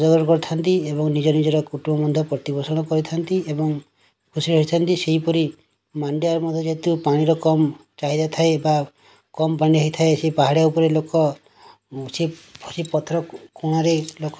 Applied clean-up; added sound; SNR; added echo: none; none; none; none.